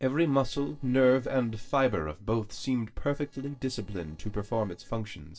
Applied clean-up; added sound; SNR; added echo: neural separator model SepFormer DNS4.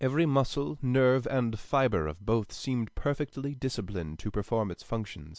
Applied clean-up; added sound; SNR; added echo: none; none; none; none.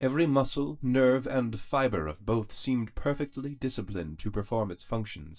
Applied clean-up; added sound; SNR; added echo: neural mask model DeepFilterNet 3.